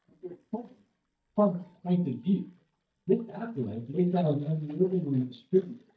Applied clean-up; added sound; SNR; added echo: neural mask model DeepFilterNet 3.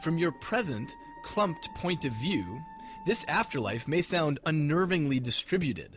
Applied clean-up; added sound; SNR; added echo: none; none; none; none.